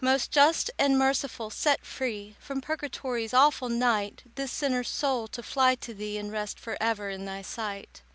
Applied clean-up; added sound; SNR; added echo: none; none; none; none.